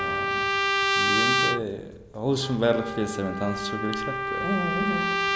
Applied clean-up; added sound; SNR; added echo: none; Trumpet; -2 dB; none.